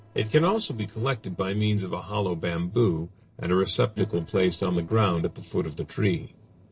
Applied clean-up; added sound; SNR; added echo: neural separator model SepFormer DNS4.